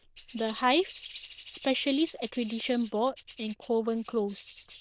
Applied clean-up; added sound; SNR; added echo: neural diffusion model UNIVERSE++.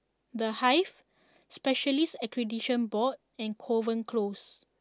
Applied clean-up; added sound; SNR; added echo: none; none; none; none.